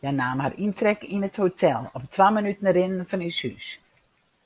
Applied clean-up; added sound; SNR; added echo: none; none; none; none.